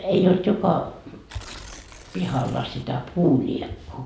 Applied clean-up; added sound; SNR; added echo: none; Tearing; 20 dB; none.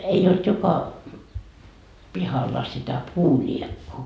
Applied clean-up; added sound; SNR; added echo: none; none; none; none.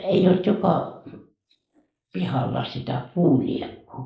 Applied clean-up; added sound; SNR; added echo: neural mask model Resemble Enhance denoiser.